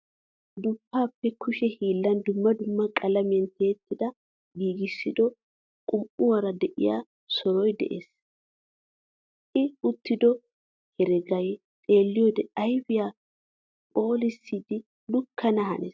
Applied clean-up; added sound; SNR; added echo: none; none; none; none.